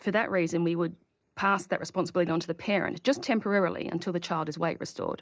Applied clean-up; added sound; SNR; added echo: neural mask model Resemble Enhance denoiser.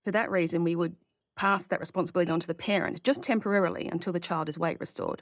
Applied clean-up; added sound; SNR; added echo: neural mask model DeepFilterNet 3.